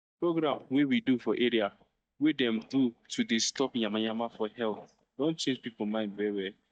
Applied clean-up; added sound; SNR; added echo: neural mask model DeepFilterNet 3.